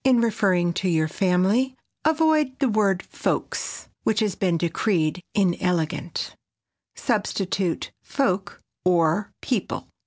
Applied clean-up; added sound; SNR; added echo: none; none; none; none.